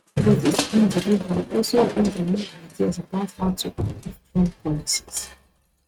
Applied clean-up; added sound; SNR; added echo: neural mask model RNNoise.